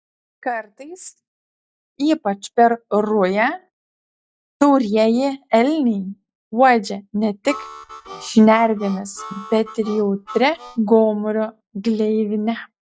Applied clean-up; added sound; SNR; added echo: classical method log-MMSE.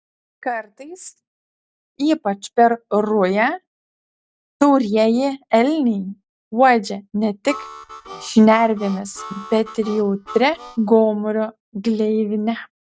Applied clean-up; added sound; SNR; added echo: none; Harmonica; 16 dB; none.